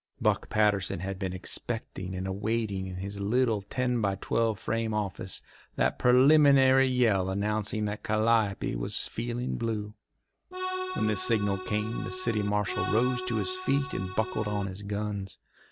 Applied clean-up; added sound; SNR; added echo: none; Accordion; 8 dB; none.